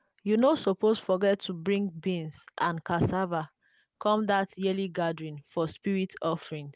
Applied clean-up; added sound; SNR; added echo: none; none; none; none.